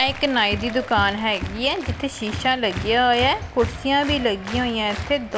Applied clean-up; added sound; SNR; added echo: none; Applause; 10 dB; none.